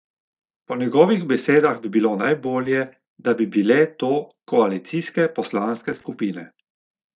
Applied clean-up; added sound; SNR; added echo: neural mask model DeepFilterNet 3.